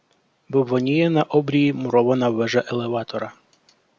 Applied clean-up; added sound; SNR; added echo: none; none; none; none.